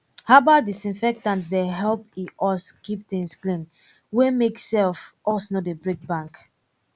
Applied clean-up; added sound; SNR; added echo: none; none; none; none.